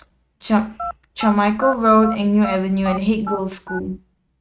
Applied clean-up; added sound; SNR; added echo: neural mask model RNNoise.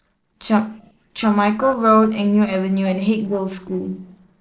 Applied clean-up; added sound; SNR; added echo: neural separator model SepFormer DNS4.